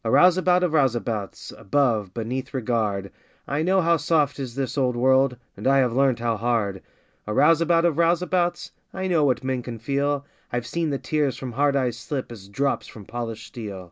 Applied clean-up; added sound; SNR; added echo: none; none; none; none.